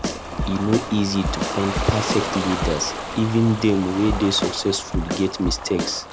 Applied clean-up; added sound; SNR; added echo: none; Drum kit + Ocean; 4 dB; none.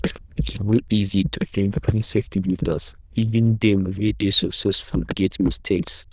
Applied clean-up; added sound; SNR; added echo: neural diffusion model UNIVERSE++.